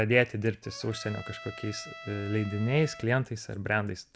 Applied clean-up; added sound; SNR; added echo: none; Trumpet; 16 dB; none.